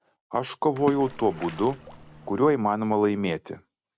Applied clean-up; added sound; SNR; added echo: none; Splash, splatter; 15 dB; none.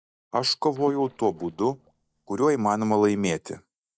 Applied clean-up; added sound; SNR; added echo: neural mask model DeepFilterNet 3.